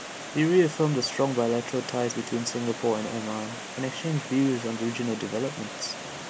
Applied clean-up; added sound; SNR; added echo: none; Water; 10 dB; none.